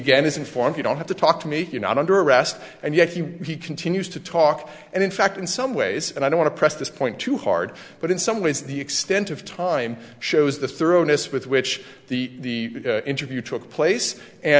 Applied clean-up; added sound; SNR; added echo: none; none; none; none.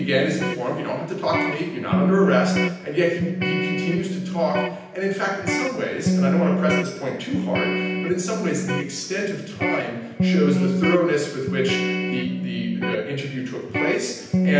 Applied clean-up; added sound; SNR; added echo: none; Electric guitar; 0 dB; reverberation time 0.9 s.